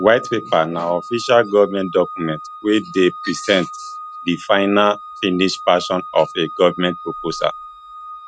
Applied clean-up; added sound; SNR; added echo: none; Organ; 14 dB; none.